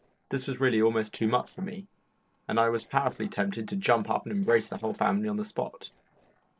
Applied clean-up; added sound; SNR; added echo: neural separator model SepFormer DNS4.